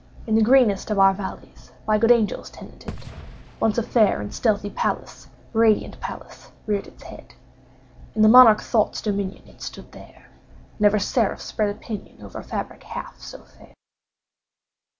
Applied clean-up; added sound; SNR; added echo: none; Fireworks; 18 dB; none.